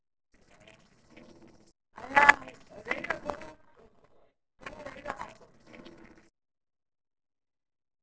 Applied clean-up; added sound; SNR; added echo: neural separator model SepFormer DNS4.